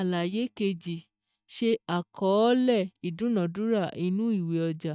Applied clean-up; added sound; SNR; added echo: neural mask model DeepFilterNet 3.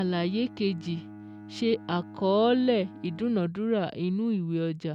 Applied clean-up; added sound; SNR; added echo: none; Bowed string instrument; 19 dB; none.